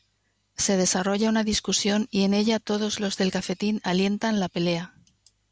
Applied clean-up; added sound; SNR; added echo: none; none; none; none.